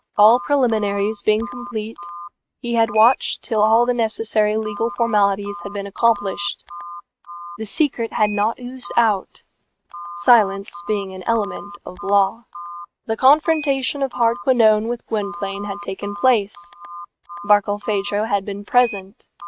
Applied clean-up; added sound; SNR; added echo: neural mask model RNNoise.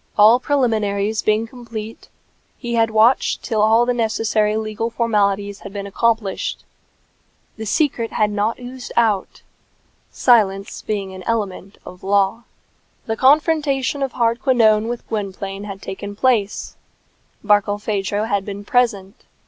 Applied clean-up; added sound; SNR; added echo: none; none; none; none.